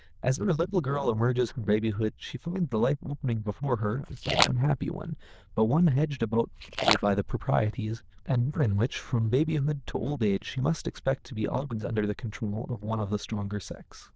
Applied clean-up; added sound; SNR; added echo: neural diffusion model UNIVERSE++.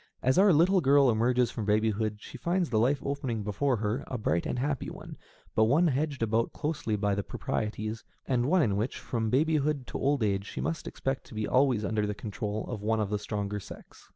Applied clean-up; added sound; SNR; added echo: none; none; none; none.